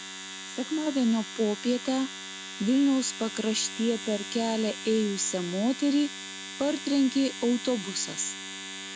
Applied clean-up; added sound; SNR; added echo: none; Domestic sounds, home sounds; 11 dB; none.